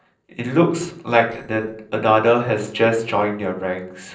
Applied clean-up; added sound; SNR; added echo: neural separator model SepFormer DNS4.